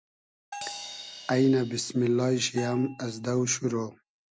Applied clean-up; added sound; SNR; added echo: none; Bell + Crash cymbal; 16 dB; none.